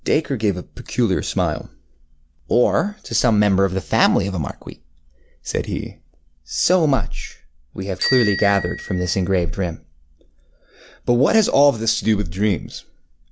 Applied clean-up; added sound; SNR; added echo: none; Bicycle bell; 9 dB; none.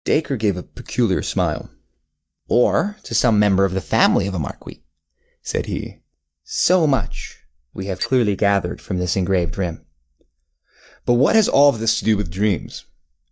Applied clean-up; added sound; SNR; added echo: neural mask model DeepFilterNet 3.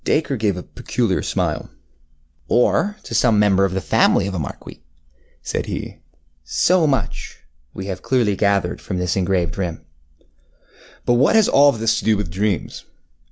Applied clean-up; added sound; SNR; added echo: none; none; none; none.